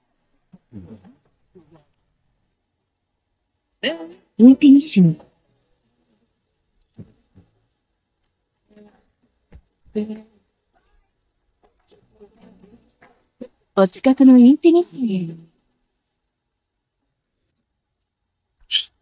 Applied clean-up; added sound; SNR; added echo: neural mask model DeepFilterNet 3.